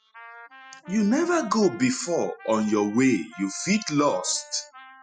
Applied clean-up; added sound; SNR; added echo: classical method spectral subtraction.